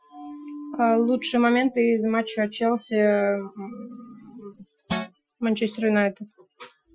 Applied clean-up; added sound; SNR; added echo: classical method Wiener filter.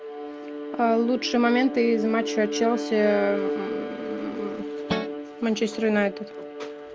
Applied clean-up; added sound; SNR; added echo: none; Bowed string instrument + Guitar; 6 dB; none.